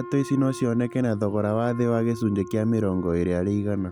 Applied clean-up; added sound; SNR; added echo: none; Wind instrument, woodwind instrument; 16 dB; none.